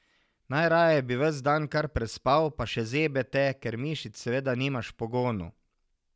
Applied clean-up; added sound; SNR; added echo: none; none; none; none.